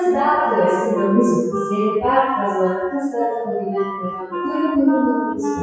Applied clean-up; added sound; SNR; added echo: classical method WPE with log-MMSE.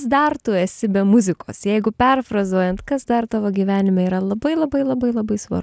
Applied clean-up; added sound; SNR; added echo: none; none; none; none.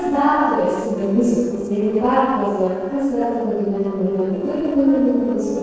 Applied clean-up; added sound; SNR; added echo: neural separator model SepFormer DNS4.